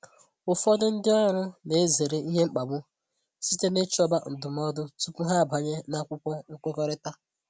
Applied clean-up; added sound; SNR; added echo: none; none; none; none.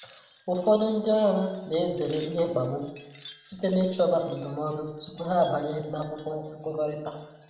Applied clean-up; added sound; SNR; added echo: none; Wind chime; 19 dB; reverberation time 0.9 s.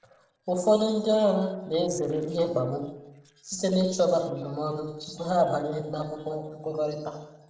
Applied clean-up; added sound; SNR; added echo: neural separator model SepFormer DNS4.